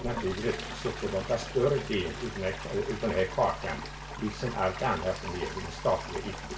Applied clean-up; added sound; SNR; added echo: none; Toilet flush; 10 dB; reverberation time 0.2 s.